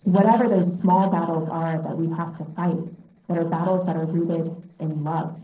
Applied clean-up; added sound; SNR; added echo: neural separator model SepFormer DNS4.